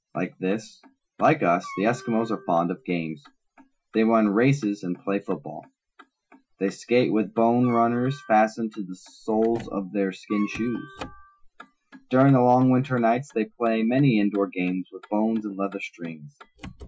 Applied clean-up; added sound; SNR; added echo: classical method Wiener filter.